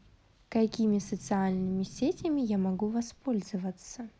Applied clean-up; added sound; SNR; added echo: none; Sliding door; 19 dB; none.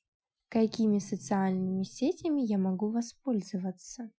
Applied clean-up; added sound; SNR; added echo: classical method Wiener filter.